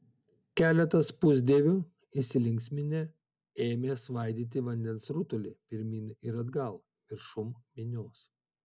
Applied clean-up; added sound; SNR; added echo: none; none; none; none.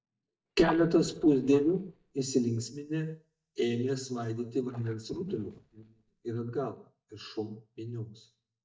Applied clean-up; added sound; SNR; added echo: neural mask model DeepFilterNet 3.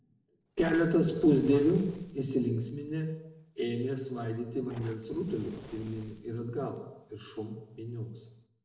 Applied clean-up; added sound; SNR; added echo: neural separator model SepFormer DNS4.